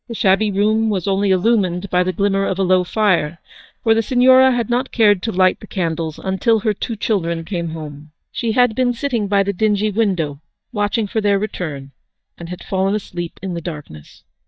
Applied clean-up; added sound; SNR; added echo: neural mask model DeepFilterNet 3.